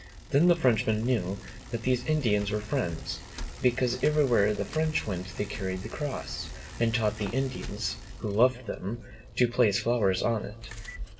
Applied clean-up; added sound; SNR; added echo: none; Bicycle; 13 dB; reverberation time 1.9 s.